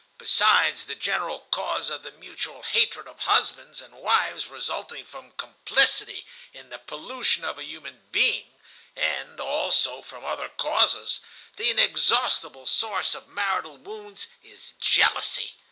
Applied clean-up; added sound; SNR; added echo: none; none; none; none.